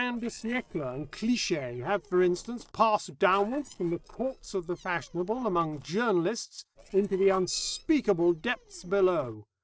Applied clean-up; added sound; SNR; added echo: neural separator model SepFormer DNS4.